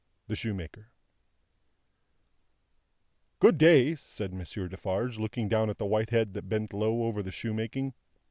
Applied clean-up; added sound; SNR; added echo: none; none; none; none.